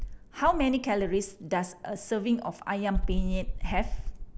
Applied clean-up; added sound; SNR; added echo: none; Insect; 3 dB; none.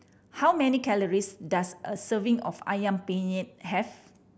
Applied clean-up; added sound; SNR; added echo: none; none; none; none.